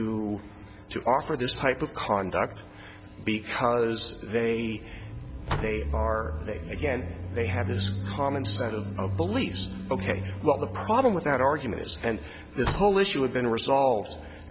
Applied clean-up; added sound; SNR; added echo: none; Slam; 10 dB; none.